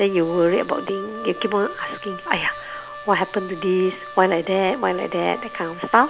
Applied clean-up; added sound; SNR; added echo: none; Wind instrument, woodwind instrument; 14 dB; none.